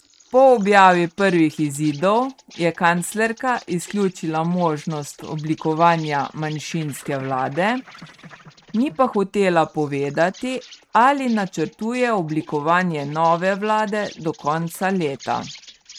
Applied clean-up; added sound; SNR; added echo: neural mask model RNNoise.